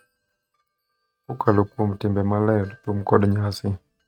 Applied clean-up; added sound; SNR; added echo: neural mask model RNNoise.